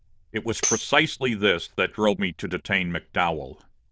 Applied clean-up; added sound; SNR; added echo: neural diffusion model UNIVERSE++.